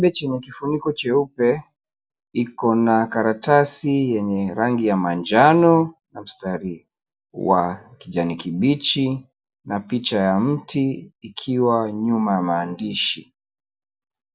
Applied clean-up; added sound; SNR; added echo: none; none; none; none.